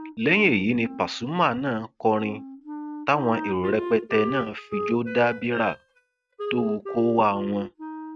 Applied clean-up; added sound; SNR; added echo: neural mask model RNNoise.